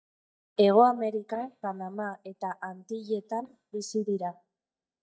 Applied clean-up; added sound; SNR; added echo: neural mask model DeepFilterNet 3.